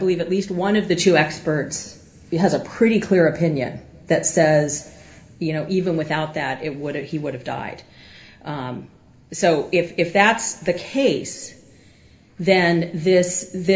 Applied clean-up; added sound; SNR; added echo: none; none; none; reverberation time 1.5 s.